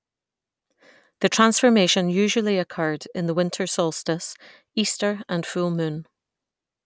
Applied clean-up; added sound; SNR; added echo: none; none; none; none.